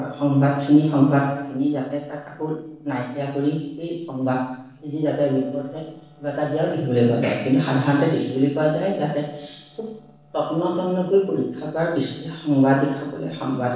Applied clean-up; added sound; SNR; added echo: neural separator model SepFormer DNS4.